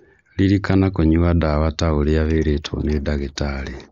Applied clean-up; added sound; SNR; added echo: neural mask model Resemble Enhance denoiser.